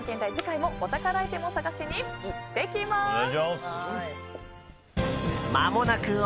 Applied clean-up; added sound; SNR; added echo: none; Tap; 20 dB; none.